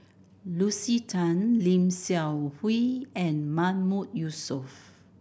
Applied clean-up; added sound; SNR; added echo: none; none; none; none.